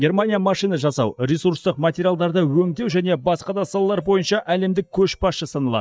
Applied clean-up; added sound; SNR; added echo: neural mask model DeepFilterNet 3.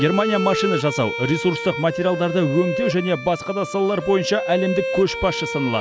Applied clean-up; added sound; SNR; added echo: none; Bowed string instrument; 6 dB; none.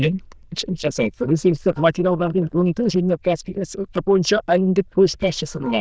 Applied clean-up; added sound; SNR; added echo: neural diffusion model UNIVERSE++.